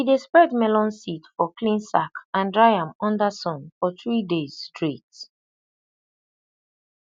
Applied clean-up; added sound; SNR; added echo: none; none; none; none.